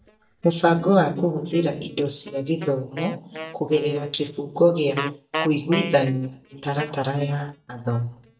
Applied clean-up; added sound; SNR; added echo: neural mask model DeepFilterNet 3.